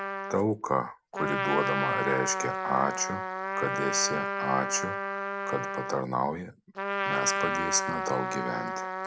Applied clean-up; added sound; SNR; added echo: none; Trumpet; 1 dB; none.